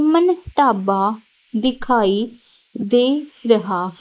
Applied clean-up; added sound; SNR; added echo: neural mask model Resemble Enhance denoiser.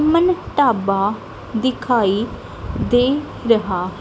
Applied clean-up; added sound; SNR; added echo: none; none; none; none.